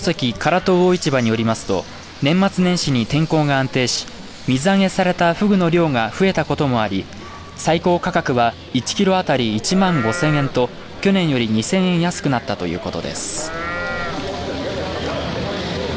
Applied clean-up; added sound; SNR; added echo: none; Livestock, farm animals, working animals; 10 dB; none.